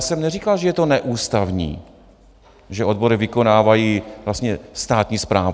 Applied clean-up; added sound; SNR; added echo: none; none; none; none.